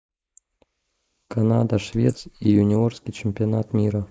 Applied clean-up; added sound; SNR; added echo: neural mask model Resemble Enhance denoiser.